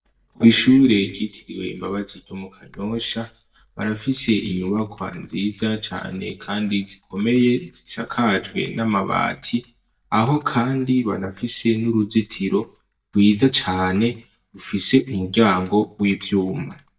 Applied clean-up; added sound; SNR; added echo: neural mask model DeepFilterNet 3.